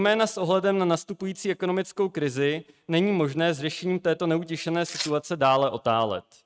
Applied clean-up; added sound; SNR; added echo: neural mask model RNNoise.